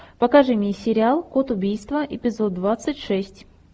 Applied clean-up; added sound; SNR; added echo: none; none; none; none.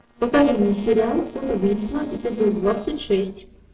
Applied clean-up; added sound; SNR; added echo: neural separator model SepFormer DNS4.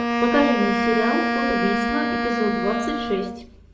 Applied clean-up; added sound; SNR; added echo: none; Wind instrument, woodwind instrument; -2 dB; reverberation time 0.5 s.